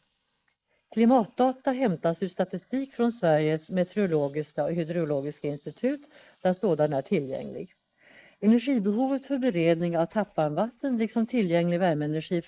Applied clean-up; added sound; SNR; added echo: neural mask model Resemble Enhance denoiser.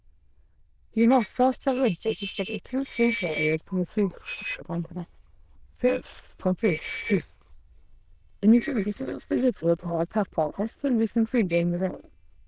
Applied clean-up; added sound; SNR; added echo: neural diffusion model UNIVERSE++.